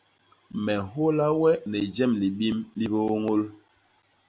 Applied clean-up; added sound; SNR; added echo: none; none; none; none.